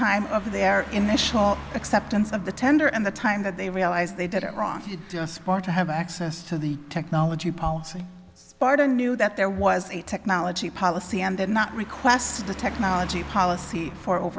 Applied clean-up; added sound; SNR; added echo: none; Car passing by; 17 dB; none.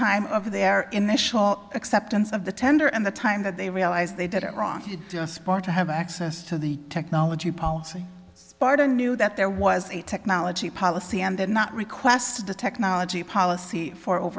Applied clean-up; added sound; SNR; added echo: none; none; none; none.